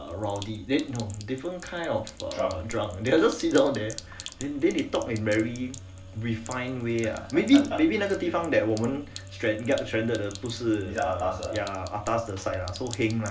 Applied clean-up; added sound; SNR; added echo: none; Sink (filling or washing); 18 dB; reverberation time 0.1 s.